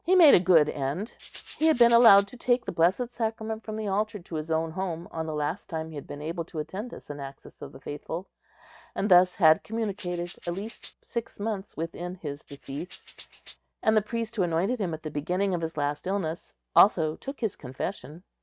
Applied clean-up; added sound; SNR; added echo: neural mask model RNNoise.